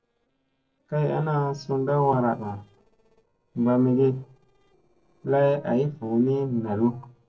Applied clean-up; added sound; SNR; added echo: neural separator model SepFormer DNS4.